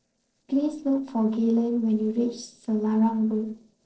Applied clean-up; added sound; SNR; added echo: neural separator model SepFormer DNS4.